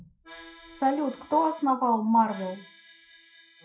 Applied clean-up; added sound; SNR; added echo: classical method WPE with log-MMSE.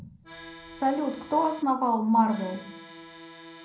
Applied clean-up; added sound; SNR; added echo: none; Accordion; 17 dB; reverberation time 0.6 s.